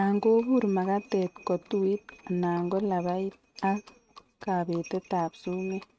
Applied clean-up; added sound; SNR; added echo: neural mask model RNNoise.